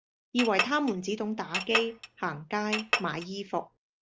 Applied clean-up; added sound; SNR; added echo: none; Chink, clink; 3 dB; none.